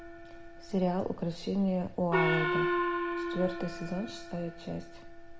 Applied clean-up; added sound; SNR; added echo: none; Gong; 1 dB; none.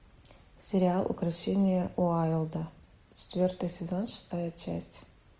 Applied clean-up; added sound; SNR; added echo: none; none; none; none.